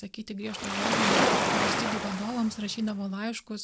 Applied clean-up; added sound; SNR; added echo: none; Waves, surf; -5 dB; none.